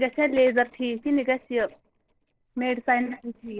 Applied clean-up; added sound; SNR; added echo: neural separator model SepFormer DNS4.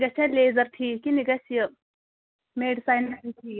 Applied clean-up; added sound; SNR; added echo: none; none; none; none.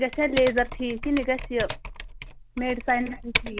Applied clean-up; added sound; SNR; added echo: none; Typing; 5 dB; none.